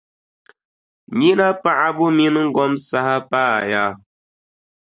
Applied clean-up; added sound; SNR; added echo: none; none; none; none.